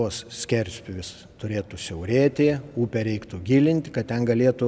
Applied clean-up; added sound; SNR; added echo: none; none; none; none.